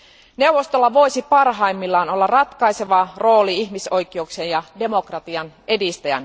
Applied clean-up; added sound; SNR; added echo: none; none; none; none.